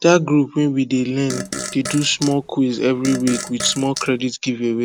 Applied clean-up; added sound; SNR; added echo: none; Fart; 11 dB; none.